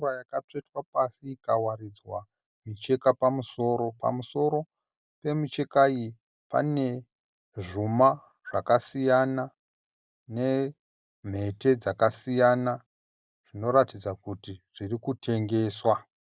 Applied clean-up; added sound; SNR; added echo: none; none; none; none.